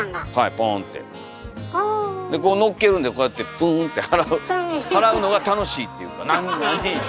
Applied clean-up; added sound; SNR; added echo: none; none; none; none.